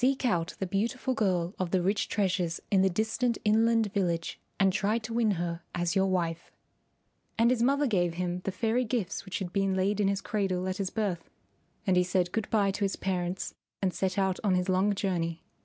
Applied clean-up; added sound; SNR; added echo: none; none; none; none.